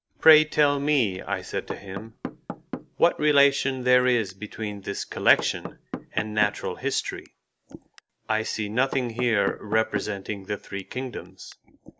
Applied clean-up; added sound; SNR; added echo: none; Knock / Wood; 14 dB; none.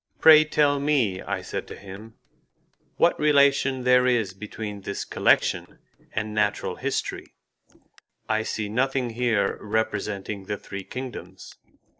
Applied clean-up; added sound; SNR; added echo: neural separator model SepFormer DNS4.